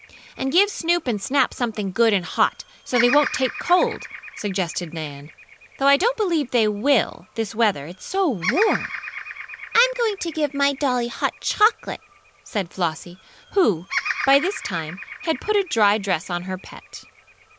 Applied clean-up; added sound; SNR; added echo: none; Bird vocalization, bird call, bird song; 12 dB; none.